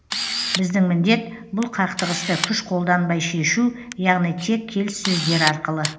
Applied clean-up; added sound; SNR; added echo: none; Camera; 9 dB; reverberation time 0.4 s.